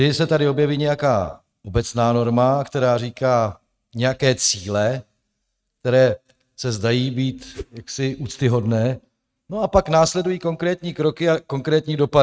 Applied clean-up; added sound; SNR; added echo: neural mask model RNNoise.